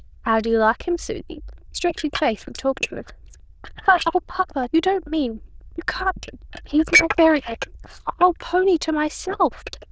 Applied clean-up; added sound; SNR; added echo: neural diffusion model UNIVERSE++.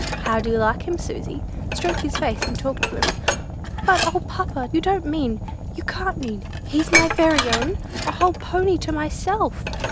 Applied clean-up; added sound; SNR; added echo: none; Dishes, pots, and pans + Fire; 2 dB; none.